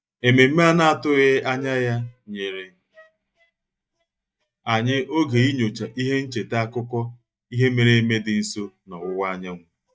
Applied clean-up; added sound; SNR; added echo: neural mask model DeepFilterNet 3.